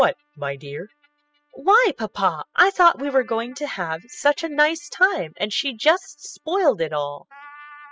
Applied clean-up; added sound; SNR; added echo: classical method spectral subtraction.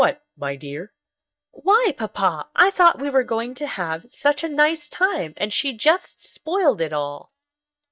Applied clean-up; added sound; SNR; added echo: neural mask model DeepFilterNet 3.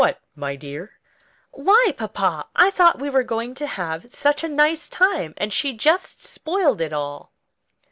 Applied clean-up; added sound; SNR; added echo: none; none; none; none.